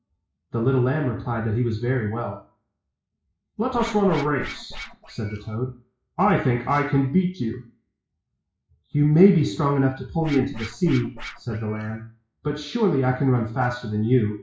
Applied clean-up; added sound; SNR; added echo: classical method WPE with log-MMSE.